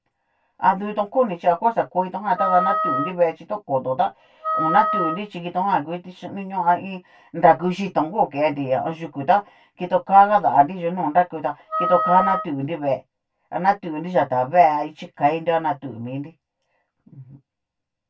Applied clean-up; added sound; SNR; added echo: none; Wind instrument, woodwind instrument; 4 dB; reverberation time 0.1 s.